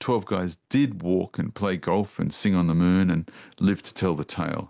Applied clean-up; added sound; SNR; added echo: none; none; none; none.